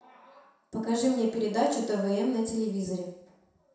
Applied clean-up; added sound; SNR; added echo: none; none; none; reverberation time 0.7 s.